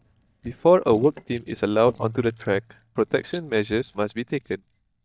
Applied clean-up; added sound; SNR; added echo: neural mask model DeepFilterNet 3.